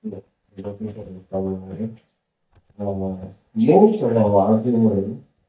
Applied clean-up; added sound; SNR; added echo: neural mask model DeepFilterNet 3.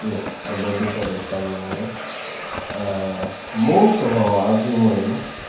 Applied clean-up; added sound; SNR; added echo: none; Domestic sounds, home sounds; 11 dB; reverberation time 0.9 s.